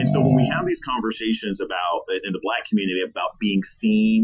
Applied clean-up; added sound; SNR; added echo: classical method Wiener filter.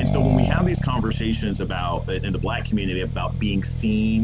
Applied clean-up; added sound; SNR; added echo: none; Accelerating, revving, vroom; -1 dB; none.